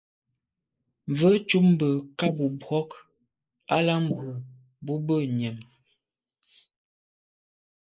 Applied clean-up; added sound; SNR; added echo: neural mask model Resemble Enhance denoiser.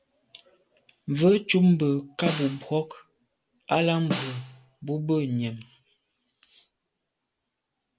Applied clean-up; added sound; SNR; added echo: none; Snare drum; 8 dB; none.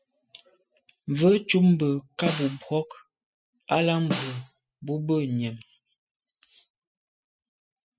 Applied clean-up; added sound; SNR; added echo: classical method spectral subtraction.